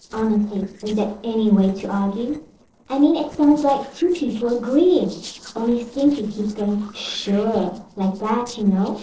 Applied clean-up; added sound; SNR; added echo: neural separator model SepFormer DNS4.